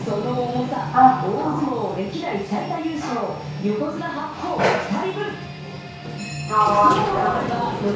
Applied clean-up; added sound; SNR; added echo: none; Sliding door; -2 dB; reverberation time 0.6 s.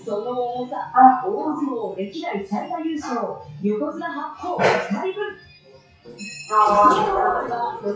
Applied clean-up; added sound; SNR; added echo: classical method WPE with log-MMSE.